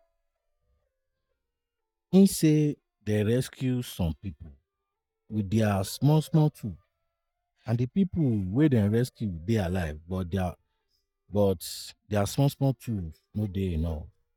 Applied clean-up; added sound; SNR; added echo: neural mask model DeepFilterNet 3.